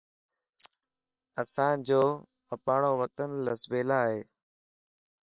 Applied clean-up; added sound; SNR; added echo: neural separator model SepFormer WHAM!.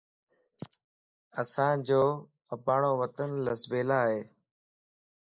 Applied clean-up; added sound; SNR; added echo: neural mask model Resemble Enhance denoiser.